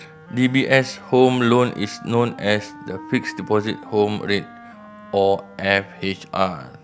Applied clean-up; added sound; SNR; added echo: none; Wind instrument, woodwind instrument; 19 dB; none.